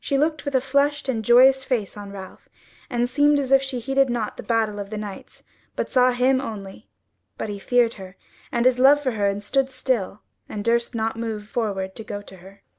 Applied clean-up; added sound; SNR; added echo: none; none; none; none.